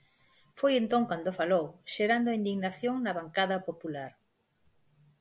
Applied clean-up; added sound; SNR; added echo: none; none; none; none.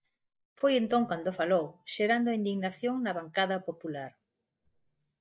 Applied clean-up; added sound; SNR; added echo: neural mask model DeepFilterNet 3.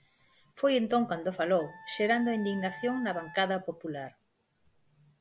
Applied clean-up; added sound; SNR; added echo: none; Wind instrument, woodwind instrument; 15 dB; none.